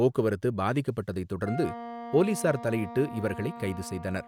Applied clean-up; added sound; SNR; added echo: none; Wind instrument, woodwind instrument; 14 dB; none.